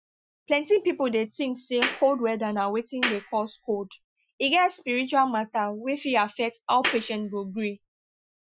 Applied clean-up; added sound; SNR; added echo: classical method Wiener filter.